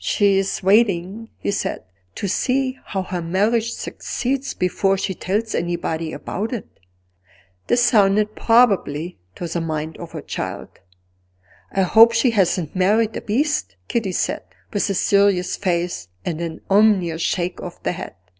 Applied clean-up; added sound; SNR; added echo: none; none; none; none.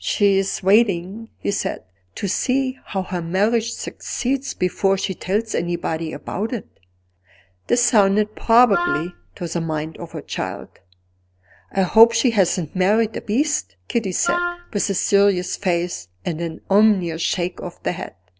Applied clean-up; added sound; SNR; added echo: none; Wind instrument, woodwind instrument; 5 dB; none.